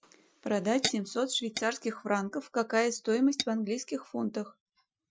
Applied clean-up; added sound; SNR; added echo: classical method Wiener filter.